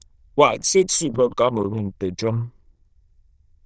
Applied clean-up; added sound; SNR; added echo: neural diffusion model UNIVERSE++.